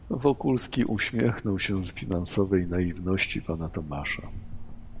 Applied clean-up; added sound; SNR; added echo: none; Cricket; 13 dB; reverberation time 0.5 s.